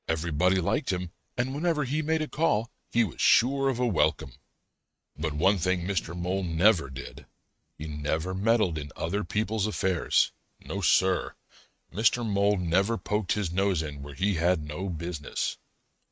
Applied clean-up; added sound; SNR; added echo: neural mask model RNNoise.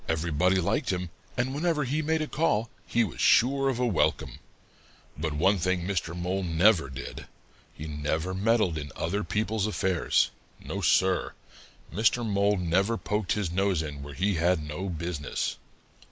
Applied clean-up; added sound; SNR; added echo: neural mask model Resemble Enhance denoiser.